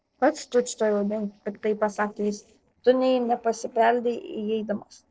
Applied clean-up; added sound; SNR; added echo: neural separator model SepFormer DNS4.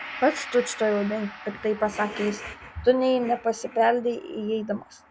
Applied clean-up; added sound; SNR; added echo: none; Gong; 16 dB; none.